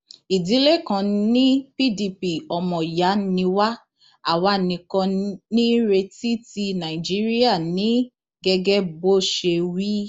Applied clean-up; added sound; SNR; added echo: none; none; none; none.